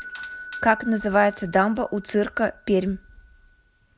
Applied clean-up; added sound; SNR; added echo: none; Bell / Doorbell; 16 dB; none.